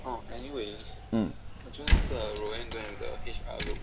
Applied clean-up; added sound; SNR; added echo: none; Slam; -4 dB; none.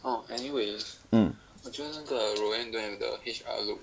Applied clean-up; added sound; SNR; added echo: none; none; none; none.